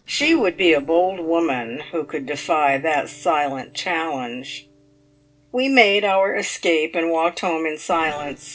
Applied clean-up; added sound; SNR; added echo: neural separator model SepFormer DNS4.